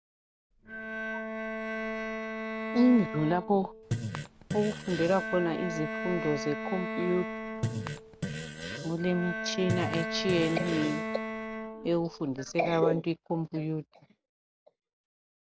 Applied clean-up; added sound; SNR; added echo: none; Fart + Bowed string instrument; 4 dB; none.